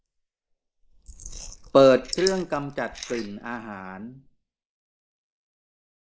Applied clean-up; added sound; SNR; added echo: neural mask model Resemble Enhance denoiser.